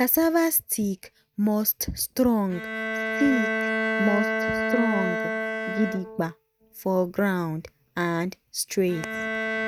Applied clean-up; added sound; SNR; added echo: neural mask model RNNoise.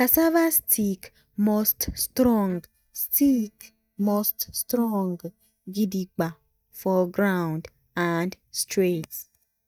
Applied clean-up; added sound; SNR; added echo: neural mask model DeepFilterNet 3.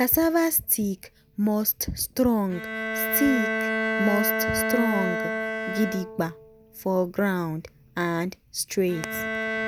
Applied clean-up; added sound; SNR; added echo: none; Bowed string instrument; 4 dB; none.